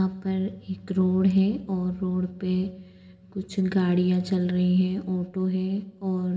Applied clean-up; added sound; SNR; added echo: none; none; none; reverberation time 2.9 s.